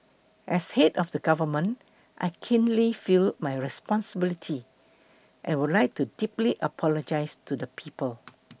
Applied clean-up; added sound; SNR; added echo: none; none; none; none.